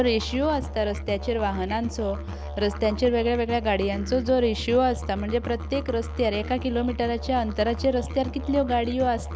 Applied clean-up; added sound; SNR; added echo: none; Musical instrument; 8 dB; none.